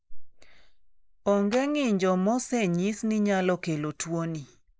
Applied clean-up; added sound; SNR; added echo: neural mask model Resemble Enhance denoiser.